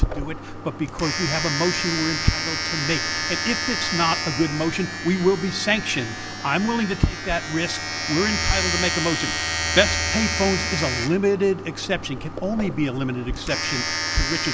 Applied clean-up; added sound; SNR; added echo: none; Domestic sounds, home sounds; 3 dB; none.